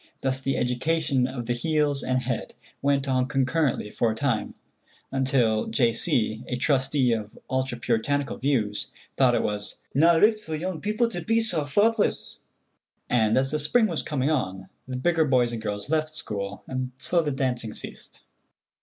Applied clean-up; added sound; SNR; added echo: none; none; none; none.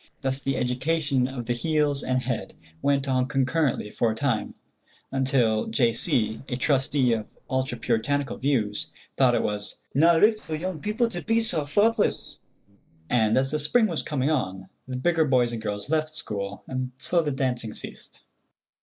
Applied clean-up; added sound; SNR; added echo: neural separator model SepFormer DNS4.